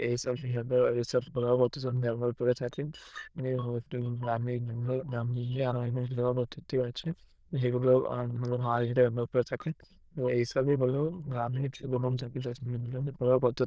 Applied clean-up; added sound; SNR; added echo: neural diffusion model UNIVERSE++.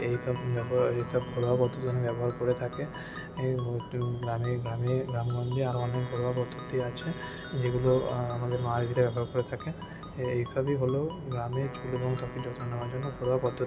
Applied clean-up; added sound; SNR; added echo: none; Ringtone + Wind instrument, woodwind instrument; 14 dB; none.